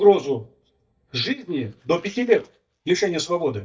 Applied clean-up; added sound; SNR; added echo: neural mask model DeepFilterNet 3.